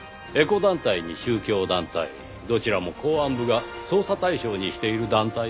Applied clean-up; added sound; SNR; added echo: none; none; none; none.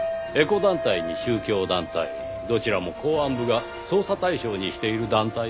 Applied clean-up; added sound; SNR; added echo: none; Chink, clink; 10 dB; none.